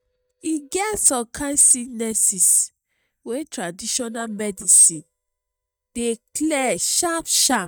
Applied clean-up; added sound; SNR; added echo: neural mask model DeepFilterNet 3.